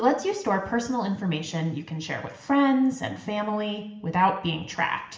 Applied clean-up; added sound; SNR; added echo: none; none; none; reverberation time 1.0 s.